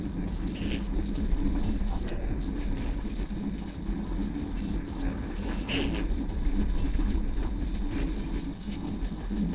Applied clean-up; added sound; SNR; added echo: neural separator model SepFormer DNS4.